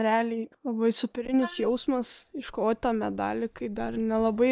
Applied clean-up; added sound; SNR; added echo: neural mask model DeepFilterNet 3.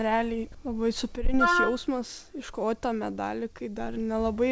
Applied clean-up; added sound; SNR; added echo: none; Wind instrument, woodwind instrument; -1 dB; none.